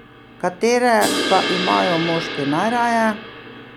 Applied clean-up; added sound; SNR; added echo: none; Crash cymbal; 6 dB; none.